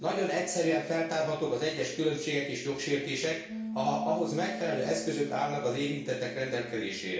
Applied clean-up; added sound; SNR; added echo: none; Bass guitar; 13 dB; reverberation time 0.6 s.